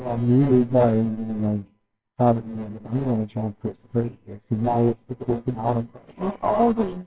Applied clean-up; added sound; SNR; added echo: neural separator model SepFormer WHAMR!.